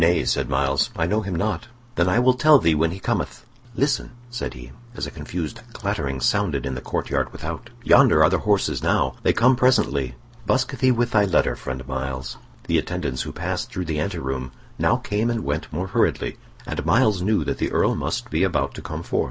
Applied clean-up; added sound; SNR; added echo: none; none; none; none.